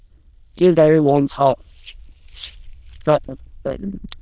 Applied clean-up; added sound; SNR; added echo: neural diffusion model UNIVERSE++.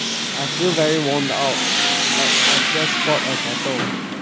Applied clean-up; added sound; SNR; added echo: none; Tools; -4 dB; none.